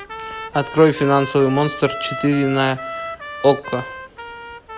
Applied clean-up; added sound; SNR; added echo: none; Trumpet; 11 dB; none.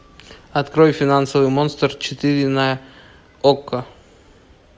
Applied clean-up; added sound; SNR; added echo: none; none; none; none.